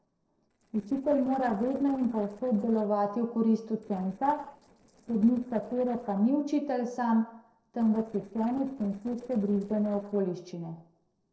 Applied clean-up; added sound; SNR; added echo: neural separator model SepFormer DNS4.